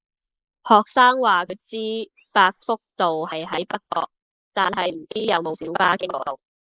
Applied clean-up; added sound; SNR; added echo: neural mask model Resemble Enhance denoiser.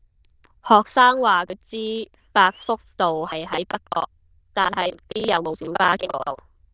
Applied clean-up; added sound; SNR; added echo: neural diffusion model UNIVERSE++.